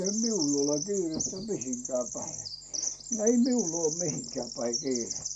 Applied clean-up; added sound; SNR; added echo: none; Bird vocalization, bird call, bird song; 5 dB; none.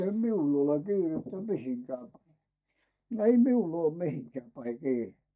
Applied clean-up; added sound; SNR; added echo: neural mask model DeepFilterNet 3.